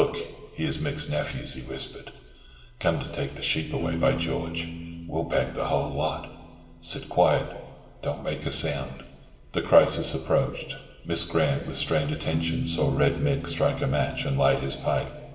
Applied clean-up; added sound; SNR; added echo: none; Piano; 12 dB; reverberation time 2.5 s.